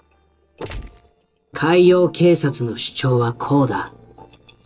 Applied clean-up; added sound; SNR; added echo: neural separator model SepFormer DNS4.